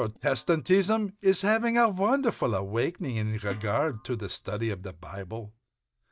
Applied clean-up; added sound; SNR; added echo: neural mask model DeepFilterNet 3.